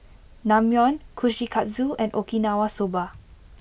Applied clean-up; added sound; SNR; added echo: none; none; none; none.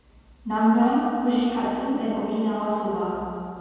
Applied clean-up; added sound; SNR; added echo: none; none; none; reverberation time 2.1 s.